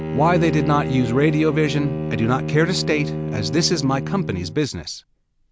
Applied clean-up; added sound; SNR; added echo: none; Bowed string instrument; 5 dB; none.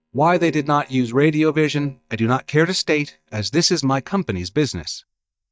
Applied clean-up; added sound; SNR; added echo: neural mask model DeepFilterNet 3.